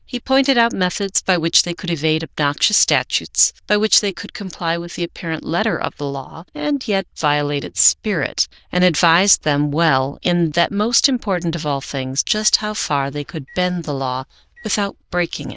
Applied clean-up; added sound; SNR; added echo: neural diffusion model UNIVERSE++.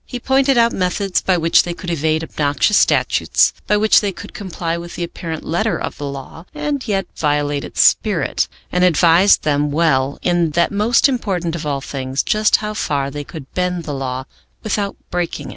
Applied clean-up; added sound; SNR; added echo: none; none; none; none.